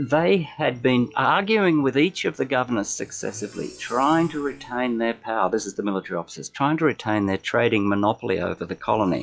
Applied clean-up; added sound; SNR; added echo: classical method log-MMSE.